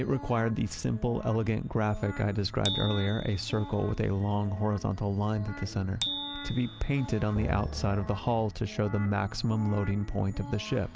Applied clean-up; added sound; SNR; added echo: none; Bicycle bell + Drum; 11 dB; none.